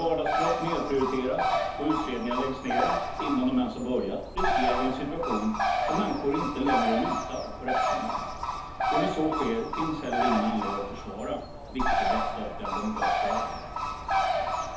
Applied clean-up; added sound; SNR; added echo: none; Bird; -2 dB; reverberation time 0.6 s.